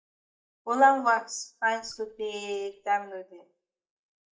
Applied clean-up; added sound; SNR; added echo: neural mask model DeepFilterNet 3.